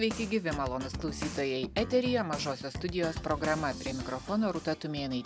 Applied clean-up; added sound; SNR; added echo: none; none; none; none.